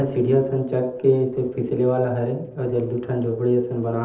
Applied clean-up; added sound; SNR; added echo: neural separator model SepFormer DNS4.